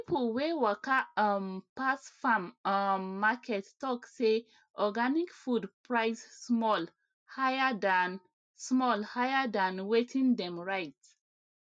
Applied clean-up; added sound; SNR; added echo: none; none; none; none.